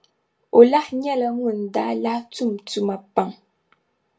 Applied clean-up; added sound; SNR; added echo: none; none; none; reverberation time 0.2 s.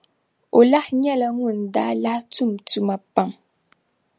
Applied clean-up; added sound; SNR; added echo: none; none; none; none.